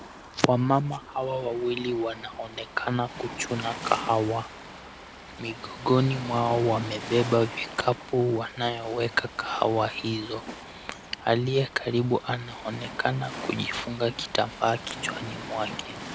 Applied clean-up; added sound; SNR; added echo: none; Waves, surf; 12 dB; none.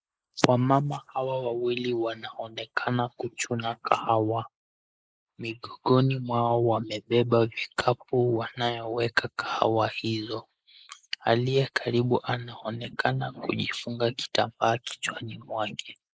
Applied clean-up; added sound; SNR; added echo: neural mask model Resemble Enhance denoiser.